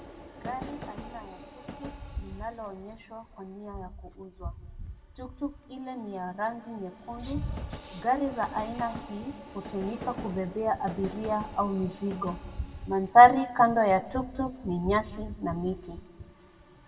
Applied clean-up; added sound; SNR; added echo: none; Train; 13 dB; reverberation time 1.3 s.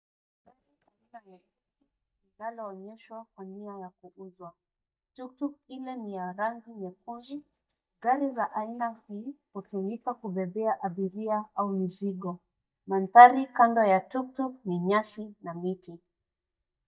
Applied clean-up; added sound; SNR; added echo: neural mask model DeepFilterNet 3.